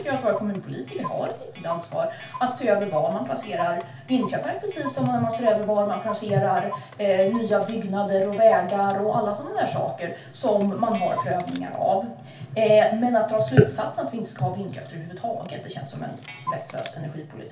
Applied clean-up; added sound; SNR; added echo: none; Clock; 17 dB; reverberation time 0.3 s.